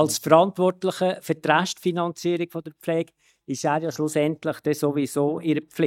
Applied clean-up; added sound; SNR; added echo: neural mask model DeepFilterNet 3.